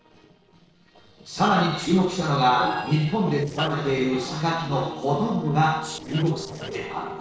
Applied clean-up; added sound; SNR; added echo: neural separator model SepFormer DNS4.